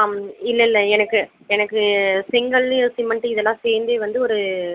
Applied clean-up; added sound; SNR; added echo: none; none; none; none.